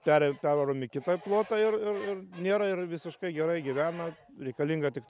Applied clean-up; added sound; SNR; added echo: none; none; none; none.